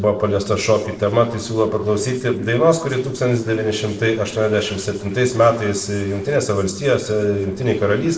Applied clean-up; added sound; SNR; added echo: neural separator model SepFormer DNS4.